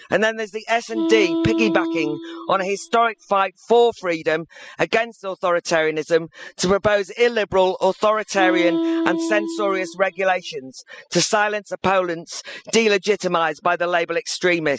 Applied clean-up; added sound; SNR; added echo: classical method spectral subtraction.